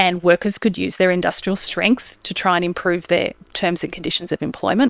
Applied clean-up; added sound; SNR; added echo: neural separator model SepFormer WHAM!.